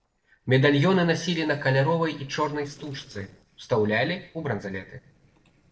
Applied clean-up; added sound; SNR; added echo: neural separator model SepFormer DNS4.